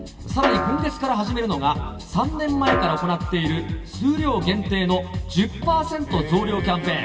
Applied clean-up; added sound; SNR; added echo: none; Snare drum; 6 dB; reverberation time 1.4 s.